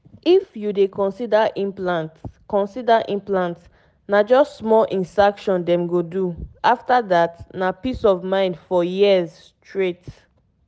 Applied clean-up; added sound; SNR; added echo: none; none; none; none.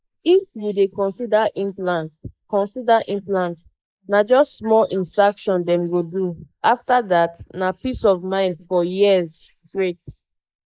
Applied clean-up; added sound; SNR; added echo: neural mask model Resemble Enhance denoiser.